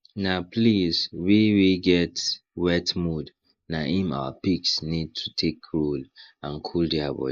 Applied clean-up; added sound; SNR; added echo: neural mask model Resemble Enhance denoiser.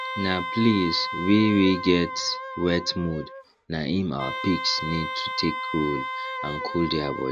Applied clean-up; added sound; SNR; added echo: none; Wind instrument, woodwind instrument; 7 dB; none.